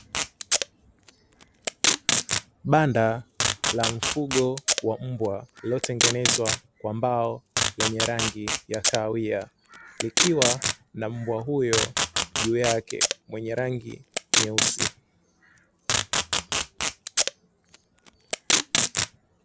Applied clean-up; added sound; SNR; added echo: none; Packing tape, duct tape; -1 dB; none.